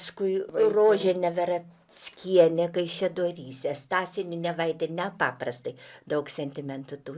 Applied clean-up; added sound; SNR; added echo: none; none; none; none.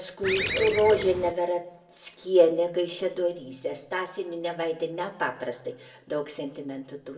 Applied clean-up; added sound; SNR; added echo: none; Bird; 4 dB; reverberation time 0.7 s.